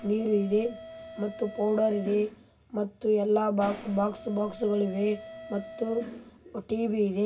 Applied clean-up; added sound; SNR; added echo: none; Mechanisms; 16 dB; reverberation time 0.4 s.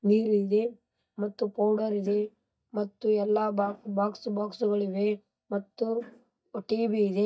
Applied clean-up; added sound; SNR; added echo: neural mask model DeepFilterNet 3.